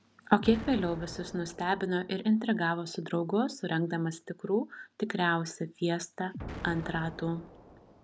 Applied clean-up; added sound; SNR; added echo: none; Explosion; 16 dB; none.